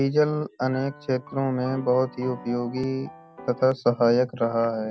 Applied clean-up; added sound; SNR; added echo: none; Piano; 18 dB; none.